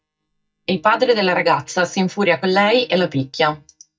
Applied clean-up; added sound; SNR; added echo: neural mask model DeepFilterNet 3.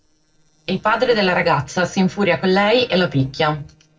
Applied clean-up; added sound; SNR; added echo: neural separator model SepFormer DNS4.